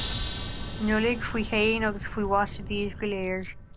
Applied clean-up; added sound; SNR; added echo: none; Boom + Gong; 7 dB; none.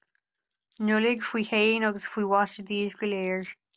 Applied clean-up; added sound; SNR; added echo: none; none; none; none.